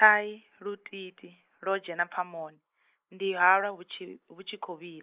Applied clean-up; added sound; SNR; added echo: neural mask model Resemble Enhance denoiser.